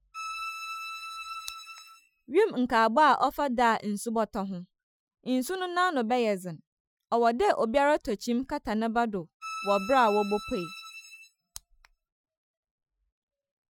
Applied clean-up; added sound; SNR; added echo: classical method Wiener filter.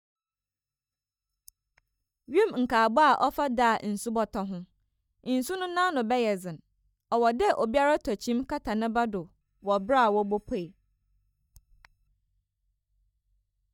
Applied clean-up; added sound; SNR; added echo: neural mask model DeepFilterNet 3.